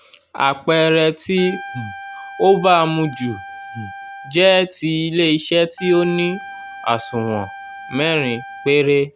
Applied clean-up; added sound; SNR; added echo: none; Trumpet; 15 dB; none.